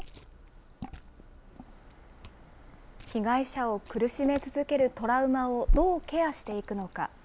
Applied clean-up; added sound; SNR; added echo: none; Liquid; 6 dB; none.